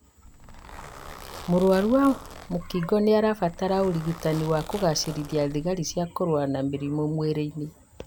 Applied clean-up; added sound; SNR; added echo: none; Zipper (clothing); 16 dB; none.